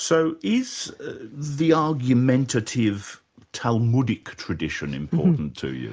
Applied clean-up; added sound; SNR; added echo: none; none; none; none.